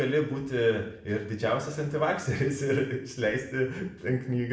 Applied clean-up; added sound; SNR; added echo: none; none; none; reverberation time 0.6 s.